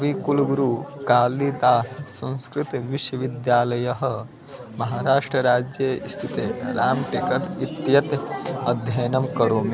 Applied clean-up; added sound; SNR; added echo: none; none; none; none.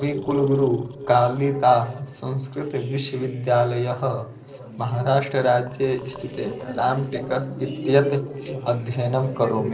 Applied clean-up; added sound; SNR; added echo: neural separator model SepFormer DNS4.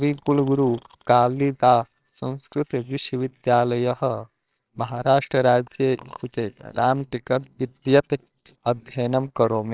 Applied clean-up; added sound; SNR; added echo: neural separator model SepFormer WHAMR!.